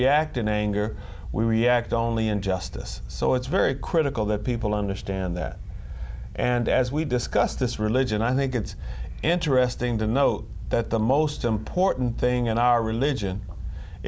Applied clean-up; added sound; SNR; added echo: none; none; none; none.